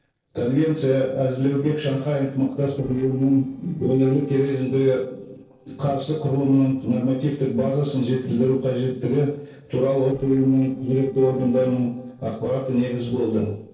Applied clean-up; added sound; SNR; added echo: neural separator model SepFormer DNS4.